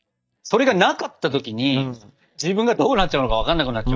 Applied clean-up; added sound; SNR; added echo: neural mask model DeepFilterNet 3.